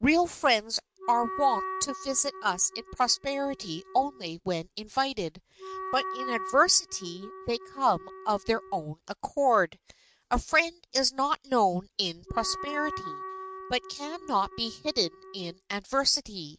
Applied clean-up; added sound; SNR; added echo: neural mask model RNNoise.